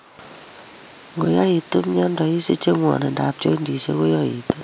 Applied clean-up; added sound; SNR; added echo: none; none; none; none.